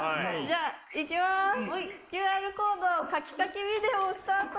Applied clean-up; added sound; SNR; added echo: neural mask model Resemble Enhance denoiser.